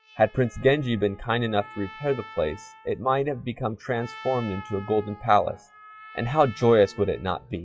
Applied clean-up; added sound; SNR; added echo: classical method WPE with log-MMSE.